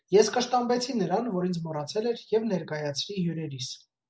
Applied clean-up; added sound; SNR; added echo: none; none; none; none.